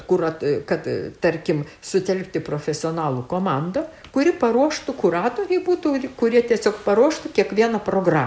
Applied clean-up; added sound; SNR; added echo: none; none; none; none.